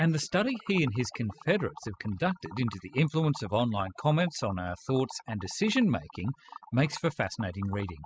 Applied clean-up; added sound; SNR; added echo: classical method spectral subtraction.